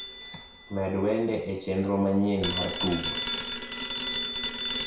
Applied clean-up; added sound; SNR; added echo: none; Telephone; 4 dB; reverberation time 0.6 s.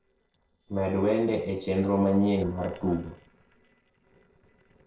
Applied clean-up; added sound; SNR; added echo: neural separator model SepFormer DNS4.